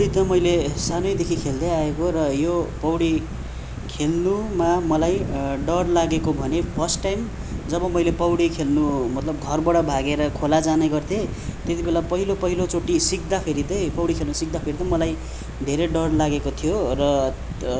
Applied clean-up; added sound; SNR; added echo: none; Guitar; 20 dB; none.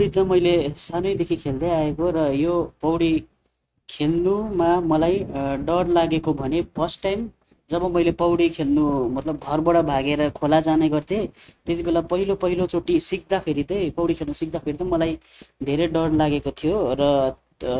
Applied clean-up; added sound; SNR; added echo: neural mask model RNNoise.